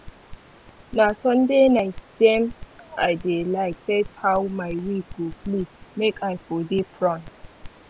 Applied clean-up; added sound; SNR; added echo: none; Crackle; 19 dB; none.